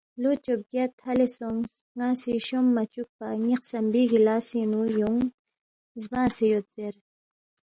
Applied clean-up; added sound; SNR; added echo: none; none; none; none.